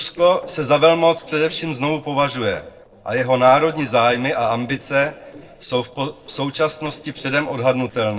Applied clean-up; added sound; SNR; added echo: neural separator model SepFormer DNS4.